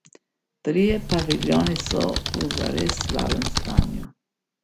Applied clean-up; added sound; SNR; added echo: none; Computer keyboard; 1 dB; none.